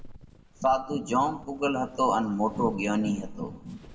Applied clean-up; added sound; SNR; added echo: none; Walk, footsteps; 18 dB; reverberation time 0.9 s.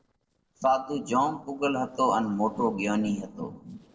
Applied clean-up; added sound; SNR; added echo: neural separator model SepFormer DNS4.